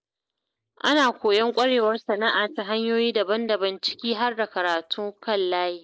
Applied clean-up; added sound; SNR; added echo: neural mask model Resemble Enhance denoiser.